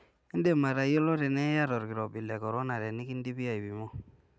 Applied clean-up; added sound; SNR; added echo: none; none; none; none.